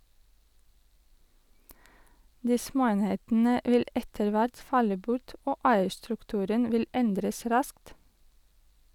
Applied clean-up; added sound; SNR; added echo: none; none; none; none.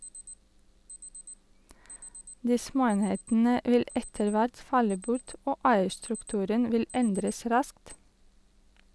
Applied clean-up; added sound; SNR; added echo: none; Alarm; 20 dB; none.